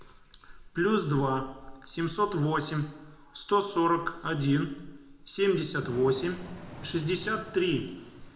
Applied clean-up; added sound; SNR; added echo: none; Thunder / Rain; 18 dB; reverberation time 0.6 s.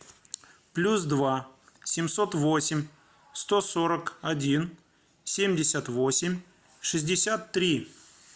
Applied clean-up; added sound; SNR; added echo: none; none; none; none.